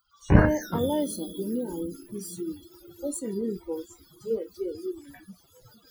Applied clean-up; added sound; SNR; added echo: classical method Wiener filter.